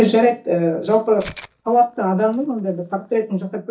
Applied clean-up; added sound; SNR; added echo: neural mask model DeepFilterNet 3.